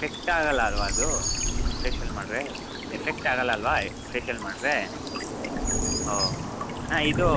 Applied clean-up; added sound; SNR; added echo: none; Stream / Bird vocalization, bird call, bird song; 0 dB; none.